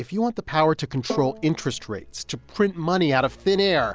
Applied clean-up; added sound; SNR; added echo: none; Bowed string instrument; 14 dB; none.